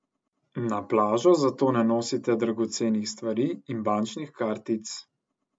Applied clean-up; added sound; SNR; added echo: none; none; none; none.